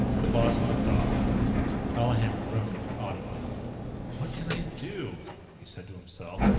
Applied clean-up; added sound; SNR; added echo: none; Engine; -5 dB; reverberation time 2.3 s.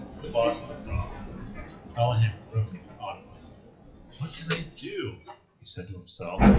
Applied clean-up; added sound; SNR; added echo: classical method WPE with log-MMSE.